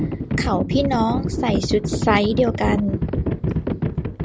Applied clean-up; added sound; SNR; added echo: none; Livestock, farm animals, working animals; 0 dB; none.